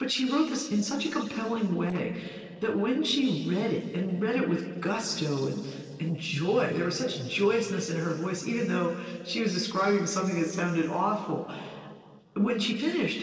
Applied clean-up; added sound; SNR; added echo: neural separator model SepFormer DNS4.